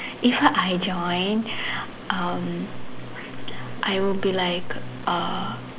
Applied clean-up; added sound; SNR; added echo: none; none; none; none.